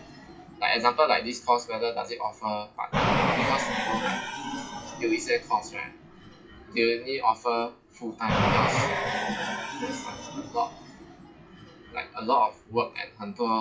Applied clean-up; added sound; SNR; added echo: classical method WPE with log-MMSE.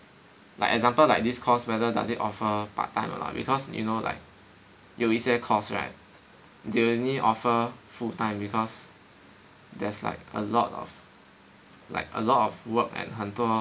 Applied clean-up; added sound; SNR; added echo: none; none; none; none.